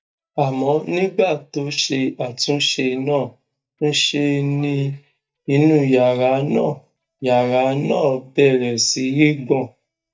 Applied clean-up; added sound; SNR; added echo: neural mask model DeepFilterNet 3.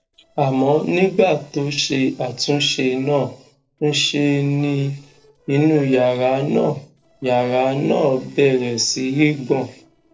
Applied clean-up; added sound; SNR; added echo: neural separator model SepFormer DNS4.